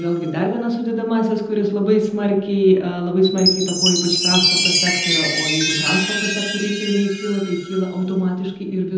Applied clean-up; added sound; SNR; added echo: none; Chime; 4 dB; reverberation time 0.8 s.